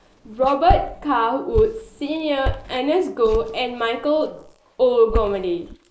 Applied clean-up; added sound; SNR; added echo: neural mask model Resemble Enhance denoiser.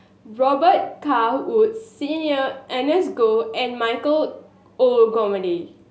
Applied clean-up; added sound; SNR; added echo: none; none; none; none.